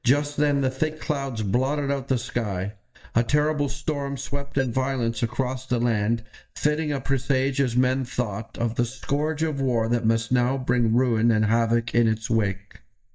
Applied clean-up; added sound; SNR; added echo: neural mask model DeepFilterNet 3.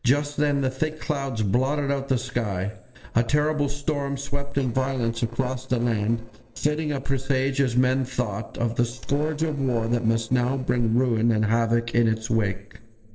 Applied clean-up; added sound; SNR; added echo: neural separator model SepFormer DNS4.